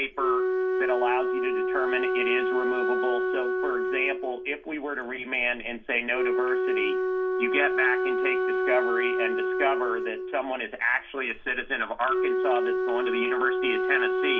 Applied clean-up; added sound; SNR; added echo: none; Wind instrument, woodwind instrument; -3 dB; reverberation time 0.2 s.